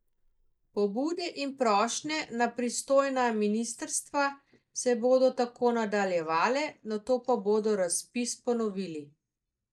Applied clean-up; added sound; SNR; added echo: neural mask model DeepFilterNet 3.